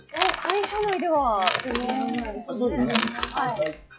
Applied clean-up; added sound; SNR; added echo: classical method log-MMSE.